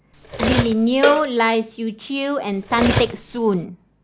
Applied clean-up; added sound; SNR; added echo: none; Cowbell + Cutlery, silverware; 3 dB; none.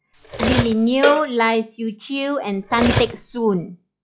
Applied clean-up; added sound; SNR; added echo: classical method log-MMSE.